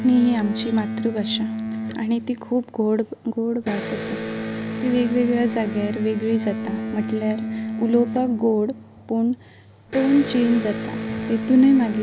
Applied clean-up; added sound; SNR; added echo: none; Electric guitar; 7 dB; none.